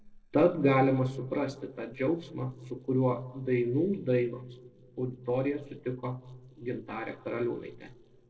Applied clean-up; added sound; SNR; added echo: neural separator model SepFormer DNS4.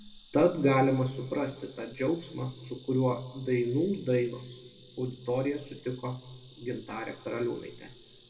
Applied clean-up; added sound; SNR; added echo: none; Insect; 16 dB; reverberation time 1.3 s.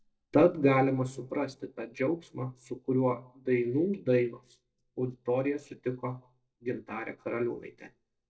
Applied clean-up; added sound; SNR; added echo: neural mask model DeepFilterNet 3.